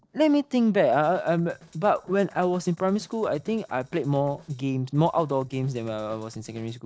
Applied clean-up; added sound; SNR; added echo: neural separator model SepFormer DNS4.